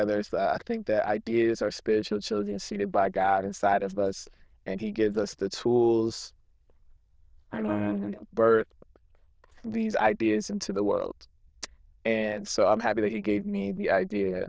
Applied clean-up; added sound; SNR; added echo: neural diffusion model UNIVERSE++.